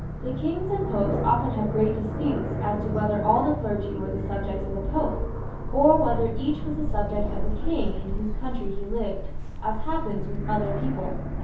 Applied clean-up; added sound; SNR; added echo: none; Aircraft; 1 dB; reverberation time 0.6 s.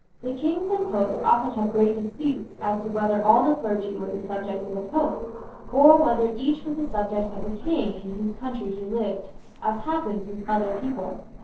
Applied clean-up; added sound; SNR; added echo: neural separator model SepFormer DNS4.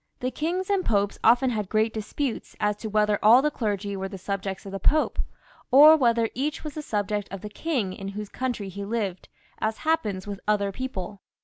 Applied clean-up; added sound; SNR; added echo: none; none; none; none.